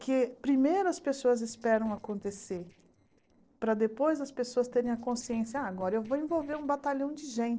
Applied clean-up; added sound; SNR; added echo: neural separator model SepFormer DNS4.